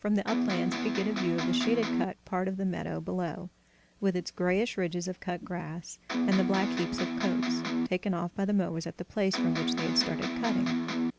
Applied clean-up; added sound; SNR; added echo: none; Electric guitar; -1 dB; none.